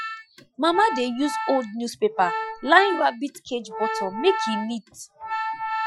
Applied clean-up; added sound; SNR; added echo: classical method Wiener filter.